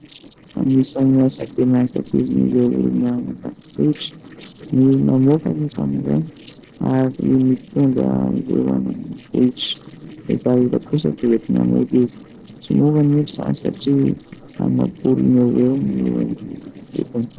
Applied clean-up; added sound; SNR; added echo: neural separator model SepFormer DNS4.